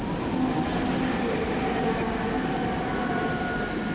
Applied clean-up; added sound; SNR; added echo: none; Train; -3 dB; reverberation time 2.1 s.